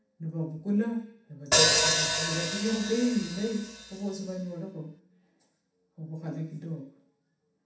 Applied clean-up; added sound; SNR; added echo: none; Hi-hat; -5 dB; reverberation time 0.7 s.